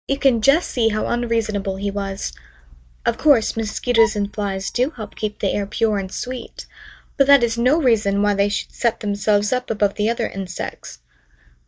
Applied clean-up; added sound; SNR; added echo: neural mask model DeepFilterNet 3.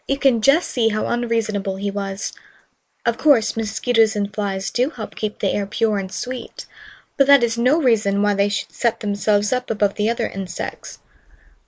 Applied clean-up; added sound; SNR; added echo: neural mask model Resemble Enhance denoiser.